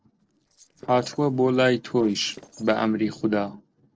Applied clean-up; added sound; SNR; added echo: neural separator model SepFormer DNS4.